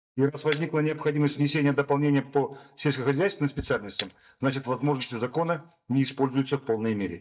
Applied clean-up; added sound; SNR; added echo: neural mask model DeepFilterNet 3.